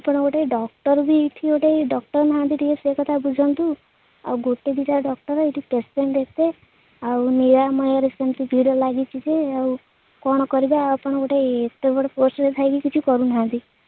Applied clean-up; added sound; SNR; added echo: none; none; none; none.